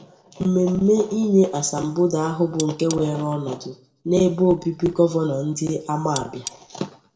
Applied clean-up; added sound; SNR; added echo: none; Cutlery, silverware; 14 dB; reverberation time 0.5 s.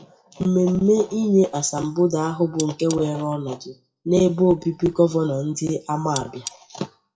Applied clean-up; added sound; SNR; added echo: classical method WPE with log-MMSE.